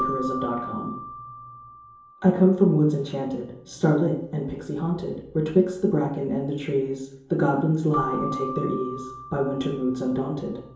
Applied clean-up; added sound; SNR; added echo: none; Keyboard (musical); 12 dB; reverberation time 2.8 s.